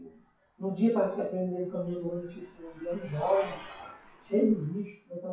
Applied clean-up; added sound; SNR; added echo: classical method WPE with log-MMSE.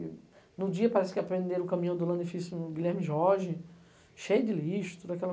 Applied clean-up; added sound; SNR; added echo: none; none; none; none.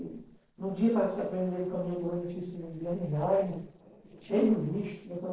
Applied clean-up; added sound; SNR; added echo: neural separator model SepFormer DNS4.